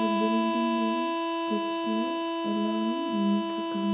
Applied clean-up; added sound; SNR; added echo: none; Harmonica; -2 dB; reverberation time 0.7 s.